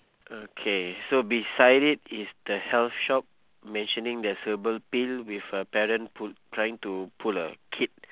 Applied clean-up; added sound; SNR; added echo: none; none; none; none.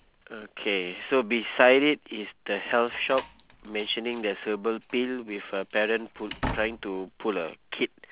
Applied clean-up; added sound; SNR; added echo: none; Slam; 15 dB; none.